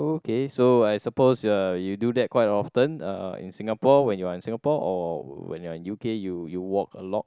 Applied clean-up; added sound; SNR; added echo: none; none; none; none.